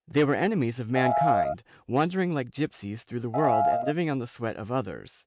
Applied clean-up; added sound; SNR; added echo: neural mask model RNNoise.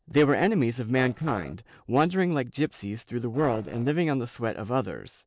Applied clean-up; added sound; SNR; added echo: neural separator model SepFormer DNS4.